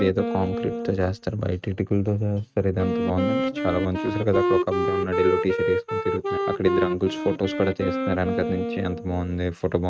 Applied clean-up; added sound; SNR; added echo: neural mask model RNNoise.